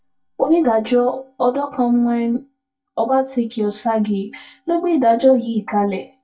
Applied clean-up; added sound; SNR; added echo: neural mask model DeepFilterNet 3.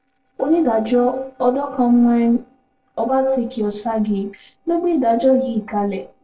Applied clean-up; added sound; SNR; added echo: neural separator model SepFormer DNS4.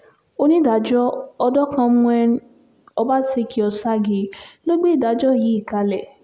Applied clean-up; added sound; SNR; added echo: none; none; none; none.